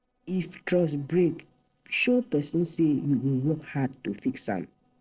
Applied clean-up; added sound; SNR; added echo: neural separator model SepFormer DNS4.